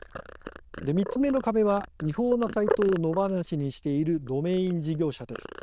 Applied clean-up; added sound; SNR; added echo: neural diffusion model UNIVERSE++.